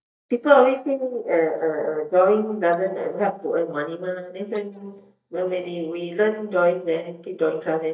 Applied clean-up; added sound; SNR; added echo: neural mask model DeepFilterNet 3.